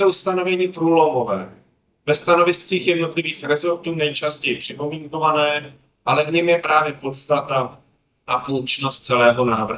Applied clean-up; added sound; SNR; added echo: neural mask model DeepFilterNet 3.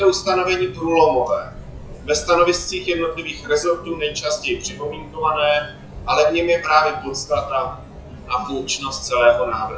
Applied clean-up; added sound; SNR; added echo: classical method WPE with log-MMSE.